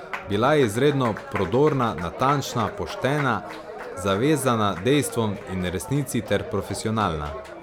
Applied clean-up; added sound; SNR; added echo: none; Applause; 12 dB; none.